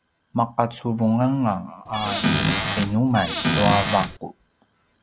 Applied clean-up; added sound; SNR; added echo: none; Squeak / Cupboard open or close; 0 dB; none.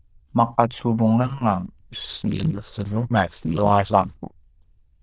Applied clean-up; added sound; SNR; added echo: neural diffusion model UNIVERSE++.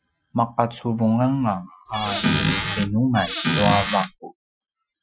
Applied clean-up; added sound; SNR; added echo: classical method Wiener filter.